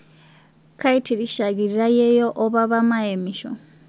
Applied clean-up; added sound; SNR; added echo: none; none; none; none.